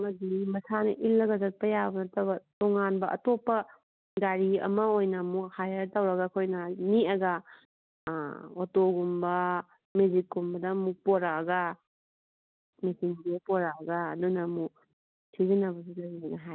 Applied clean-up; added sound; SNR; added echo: none; none; none; none.